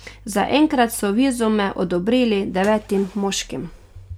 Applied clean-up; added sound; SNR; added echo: none; none; none; none.